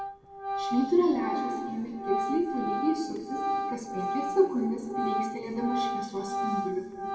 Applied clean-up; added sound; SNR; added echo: none; Organ; 3 dB; reverberation time 2.1 s.